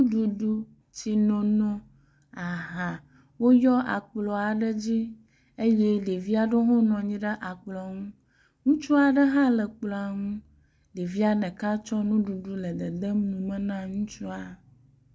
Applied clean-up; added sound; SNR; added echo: none; none; none; none.